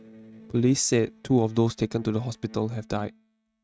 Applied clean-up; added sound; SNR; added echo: neural mask model RNNoise.